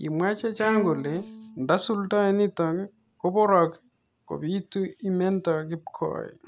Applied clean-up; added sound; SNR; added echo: none; Bowed string instrument; 12 dB; none.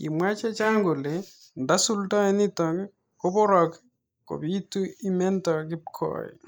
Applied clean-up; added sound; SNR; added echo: neural mask model Resemble Enhance denoiser.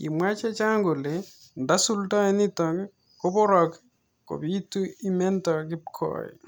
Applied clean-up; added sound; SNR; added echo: none; none; none; none.